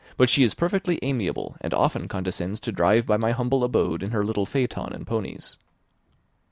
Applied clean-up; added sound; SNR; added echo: none; none; none; none.